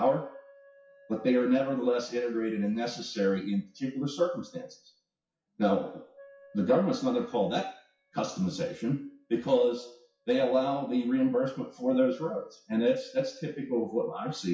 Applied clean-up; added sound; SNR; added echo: classical method WPE with log-MMSE.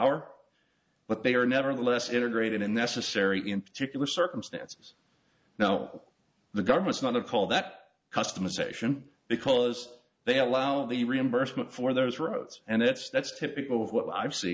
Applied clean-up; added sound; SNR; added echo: none; none; none; none.